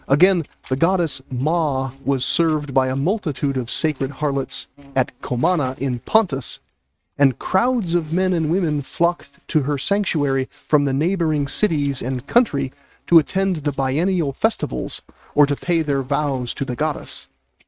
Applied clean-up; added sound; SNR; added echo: neural mask model RNNoise.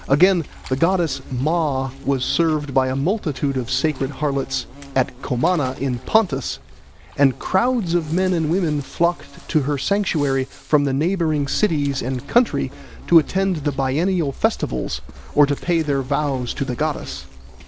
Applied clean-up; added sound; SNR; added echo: none; Insect; 15 dB; none.